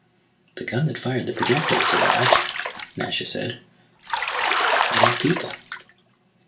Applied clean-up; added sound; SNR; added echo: none; Bathtub (filling or washing); -5 dB; reverberation time 0.3 s.